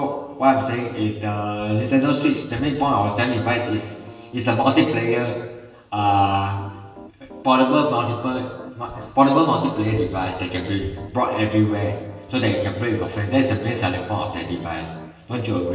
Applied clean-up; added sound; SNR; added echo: none; Piano; 20 dB; reverberation time 1.2 s.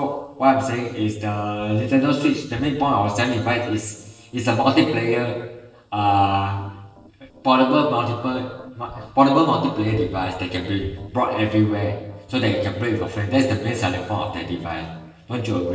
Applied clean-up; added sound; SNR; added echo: neural separator model SepFormer DNS4.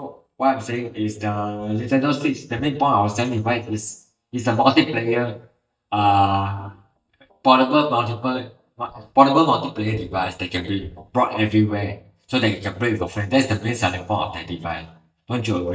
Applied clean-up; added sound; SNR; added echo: neural mask model DeepFilterNet 3.